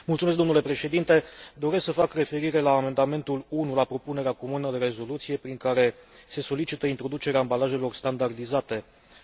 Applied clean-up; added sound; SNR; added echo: none; none; none; none.